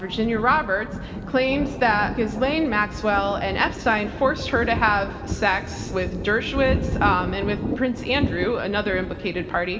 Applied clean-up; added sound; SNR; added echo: none; Thunder; 6 dB; reverberation time 2.9 s.